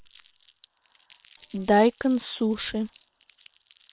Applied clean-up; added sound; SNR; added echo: neural separator model SepFormer WHAM!.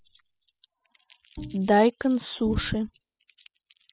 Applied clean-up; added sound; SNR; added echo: classical method spectral subtraction.